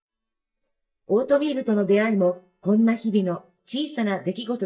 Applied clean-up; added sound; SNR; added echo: neural mask model DeepFilterNet 3.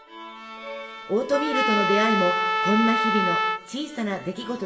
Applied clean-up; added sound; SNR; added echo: none; Trumpet; -1 dB; reverberation time 0.8 s.